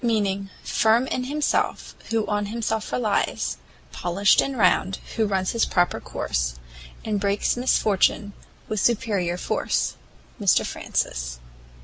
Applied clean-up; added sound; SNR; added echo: none; none; none; none.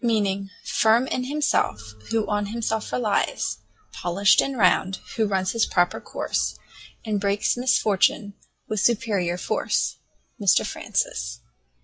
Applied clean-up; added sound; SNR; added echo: classical method log-MMSE.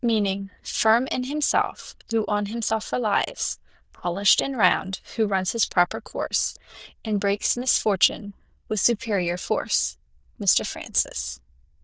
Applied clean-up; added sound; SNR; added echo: neural diffusion model UNIVERSE++.